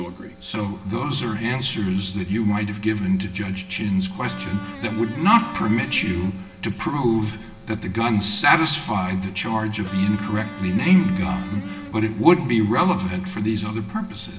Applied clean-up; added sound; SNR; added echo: none; Electric guitar; 15 dB; reverberation time 0.8 s.